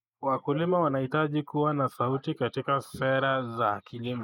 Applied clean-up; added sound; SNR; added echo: neural mask model Resemble Enhance denoiser.